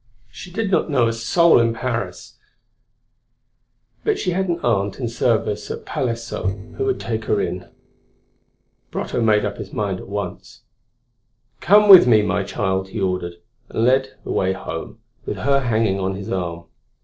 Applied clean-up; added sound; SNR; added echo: neural separator model SepFormer DNS4.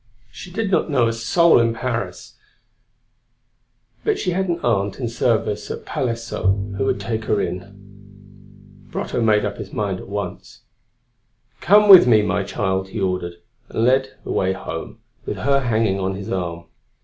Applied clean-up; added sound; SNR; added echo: none; Bowed string instrument; 6 dB; none.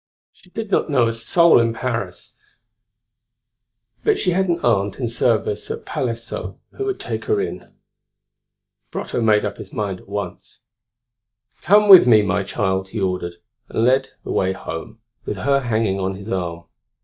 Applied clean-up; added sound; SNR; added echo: neural mask model DeepFilterNet 3.